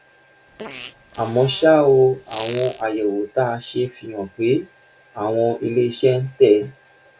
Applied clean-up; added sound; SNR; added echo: none; Fart; 18 dB; none.